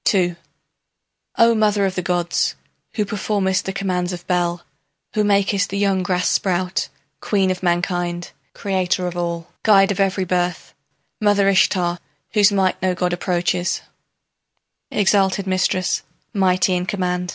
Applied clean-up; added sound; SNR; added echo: none; none; none; none.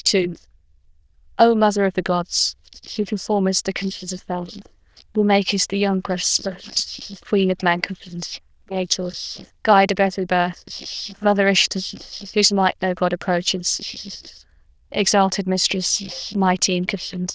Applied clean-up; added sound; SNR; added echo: neural diffusion model UNIVERSE++.